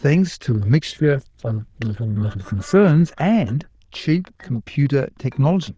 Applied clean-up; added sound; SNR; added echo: neural diffusion model UNIVERSE++.